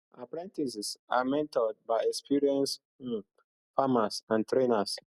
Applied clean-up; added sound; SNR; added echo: none; none; none; none.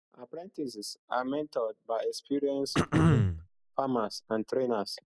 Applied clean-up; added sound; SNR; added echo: none; Cough; -4 dB; none.